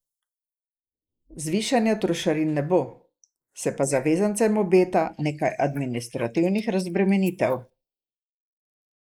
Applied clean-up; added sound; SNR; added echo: neural mask model Resemble Enhance denoiser.